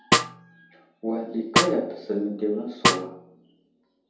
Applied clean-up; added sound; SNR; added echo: none; Snare drum; -3 dB; reverberation time 0.8 s.